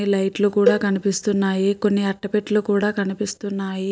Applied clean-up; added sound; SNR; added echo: none; Cowbell; 5 dB; none.